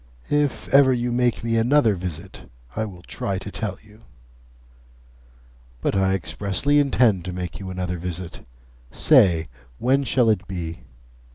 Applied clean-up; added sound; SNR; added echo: none; none; none; none.